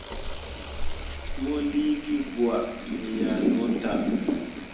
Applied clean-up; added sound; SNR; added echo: none; Bicycle; 4 dB; reverberation time 0.9 s.